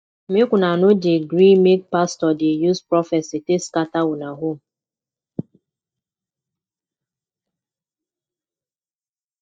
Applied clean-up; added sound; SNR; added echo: neural mask model DeepFilterNet 3.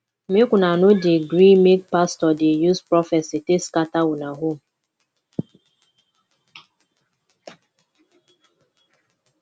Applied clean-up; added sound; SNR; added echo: none; none; none; none.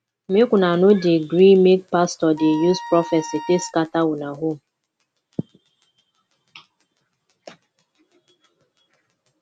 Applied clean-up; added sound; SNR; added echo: none; Wind instrument, woodwind instrument; 14 dB; none.